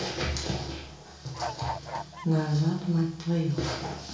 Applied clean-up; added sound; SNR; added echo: none; Bird / Fowl; 6 dB; reverberation time 0.6 s.